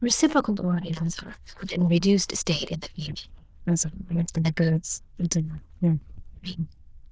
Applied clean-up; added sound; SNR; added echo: neural diffusion model UNIVERSE++.